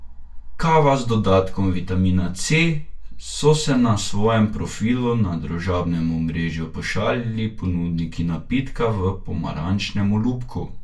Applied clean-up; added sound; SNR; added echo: none; none; none; reverberation time 0.2 s.